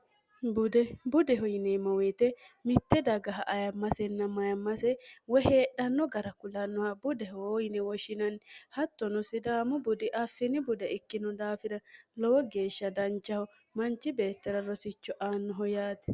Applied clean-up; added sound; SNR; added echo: none; none; none; none.